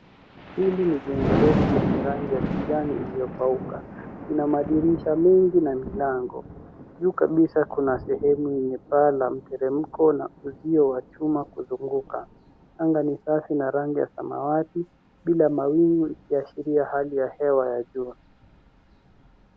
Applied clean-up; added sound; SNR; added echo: none; Thunder; 9 dB; none.